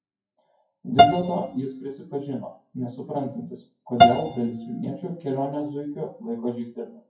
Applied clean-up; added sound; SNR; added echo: classical method WPE with log-MMSE.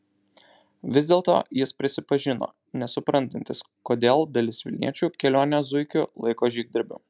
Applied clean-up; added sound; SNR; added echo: none; none; none; none.